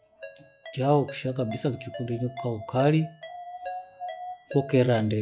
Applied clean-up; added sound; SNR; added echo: classical method log-MMSE.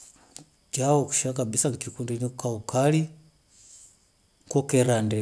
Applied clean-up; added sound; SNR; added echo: none; none; none; none.